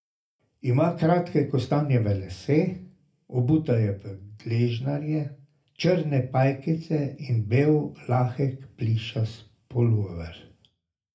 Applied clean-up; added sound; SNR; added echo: none; none; none; reverberation time 0.3 s.